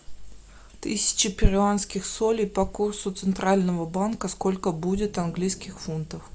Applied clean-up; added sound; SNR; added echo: none; none; none; none.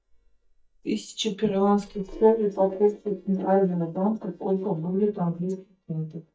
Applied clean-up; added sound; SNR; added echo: neural mask model DeepFilterNet 3.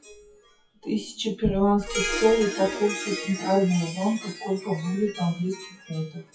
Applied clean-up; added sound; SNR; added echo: classical method WPE with log-MMSE.